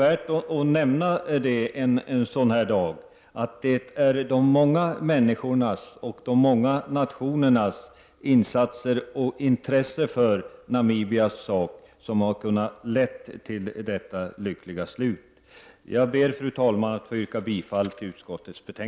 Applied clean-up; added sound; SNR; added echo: none; none; none; none.